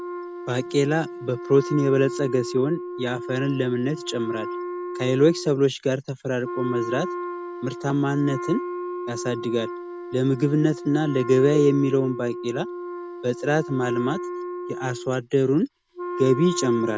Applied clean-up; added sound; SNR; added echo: none; Wind instrument, woodwind instrument; 9 dB; none.